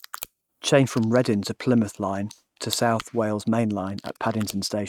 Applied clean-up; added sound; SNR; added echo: neural mask model RNNoise.